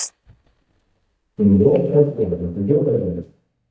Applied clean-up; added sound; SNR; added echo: neural mask model DeepFilterNet 3.